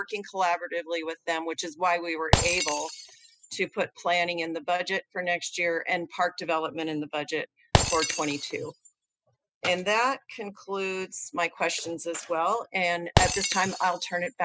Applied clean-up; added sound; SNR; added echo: classical method spectral subtraction.